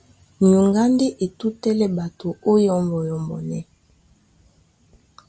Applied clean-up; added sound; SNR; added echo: none; none; none; none.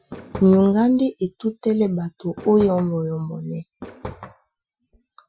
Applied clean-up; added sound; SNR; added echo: classical method Wiener filter.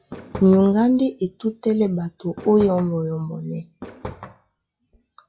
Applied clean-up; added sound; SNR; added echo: classical method log-MMSE.